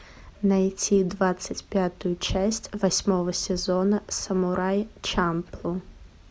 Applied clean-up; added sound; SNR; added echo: none; none; none; none.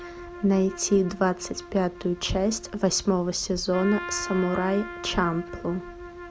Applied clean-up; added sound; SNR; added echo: none; Trumpet; 13 dB; none.